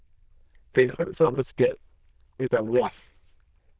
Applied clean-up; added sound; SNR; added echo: neural diffusion model UNIVERSE++.